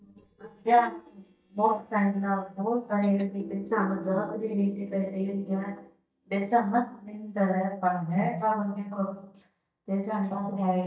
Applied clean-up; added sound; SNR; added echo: neural mask model DeepFilterNet 3.